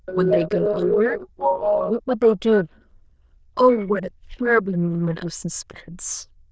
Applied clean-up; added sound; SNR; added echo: neural diffusion model UNIVERSE++.